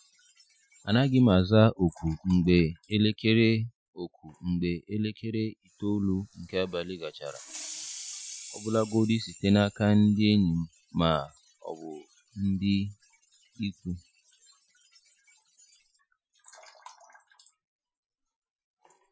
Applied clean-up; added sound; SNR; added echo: classical method Wiener filter.